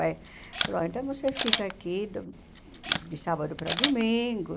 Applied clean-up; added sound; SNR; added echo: none; Camera; 1 dB; none.